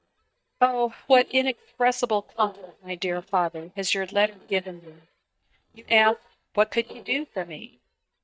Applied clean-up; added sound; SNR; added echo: neural mask model DeepFilterNet 3.